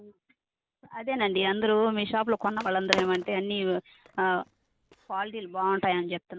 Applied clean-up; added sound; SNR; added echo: none; Skateboard; 10 dB; none.